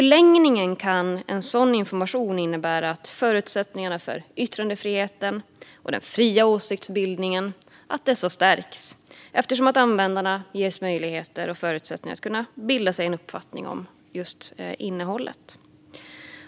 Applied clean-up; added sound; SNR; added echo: none; none; none; none.